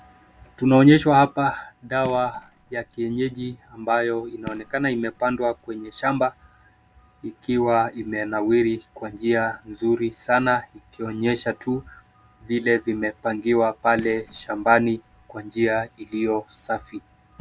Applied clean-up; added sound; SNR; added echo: none; Fireworks; 19 dB; none.